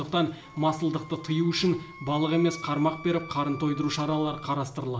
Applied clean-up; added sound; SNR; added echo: none; Wind instrument, woodwind instrument; 18 dB; reverberation time 1.2 s.